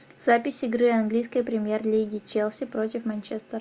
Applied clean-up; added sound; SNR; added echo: none; none; none; none.